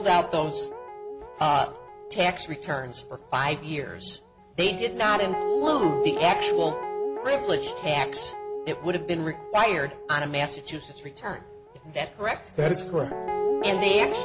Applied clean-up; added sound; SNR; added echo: none; Guitar; 5 dB; none.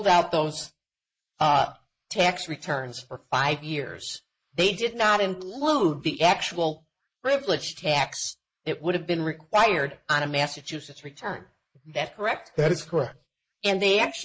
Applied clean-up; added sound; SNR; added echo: neural mask model Resemble Enhance denoiser.